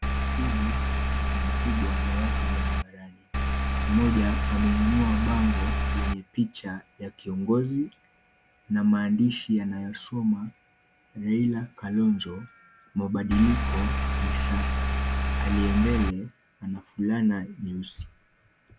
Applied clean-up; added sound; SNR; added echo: none; Engine; -3 dB; none.